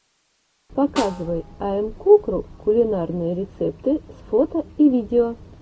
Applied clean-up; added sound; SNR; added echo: none; Snare drum; 17 dB; none.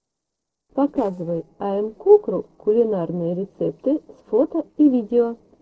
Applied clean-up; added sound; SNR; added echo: neural separator model SepFormer DNS4.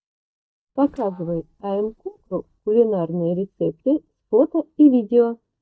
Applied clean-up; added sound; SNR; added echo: neural mask model DeepFilterNet 3.